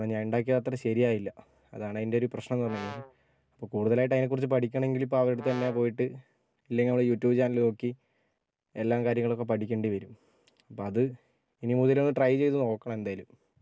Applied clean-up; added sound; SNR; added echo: none; Brass instrument; 15 dB; none.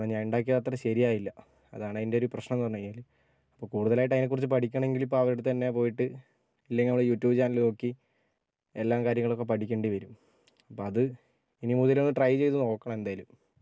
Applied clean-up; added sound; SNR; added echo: none; none; none; none.